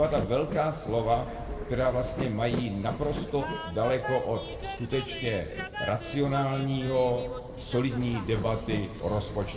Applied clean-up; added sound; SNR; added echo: none; Train; 8 dB; reverberation time 1.3 s.